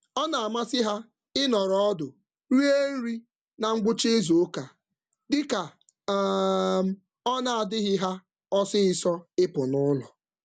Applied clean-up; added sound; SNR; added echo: none; none; none; none.